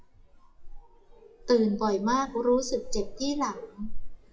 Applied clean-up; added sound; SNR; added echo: classical method WPE with log-MMSE.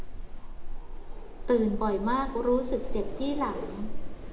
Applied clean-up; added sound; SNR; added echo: none; Wind; 2 dB; reverberation time 0.6 s.